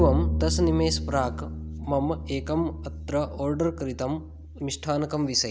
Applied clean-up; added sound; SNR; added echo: none; Bowed string instrument; 4 dB; none.